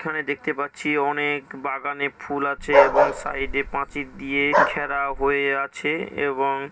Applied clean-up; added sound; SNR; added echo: none; Bark; -3 dB; reverberation time 0.3 s.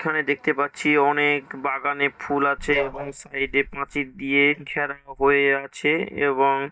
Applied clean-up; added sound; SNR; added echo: neural mask model DeepFilterNet 3.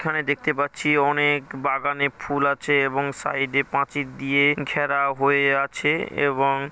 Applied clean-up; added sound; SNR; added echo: none; none; none; none.